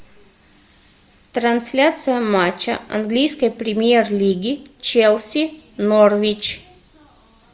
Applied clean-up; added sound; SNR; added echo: none; none; none; none.